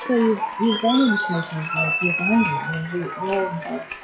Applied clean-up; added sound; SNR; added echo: classical method WPE with log-MMSE.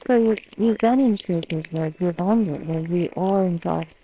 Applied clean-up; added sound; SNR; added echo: neural separator model SepFormer WHAMR!.